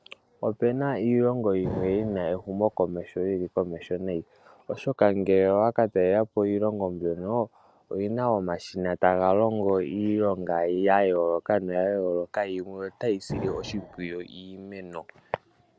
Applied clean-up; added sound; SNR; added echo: none; Explosion; 13 dB; none.